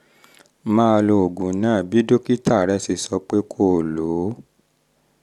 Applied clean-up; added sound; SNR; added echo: none; none; none; none.